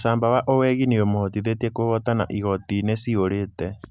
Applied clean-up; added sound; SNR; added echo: none; none; none; none.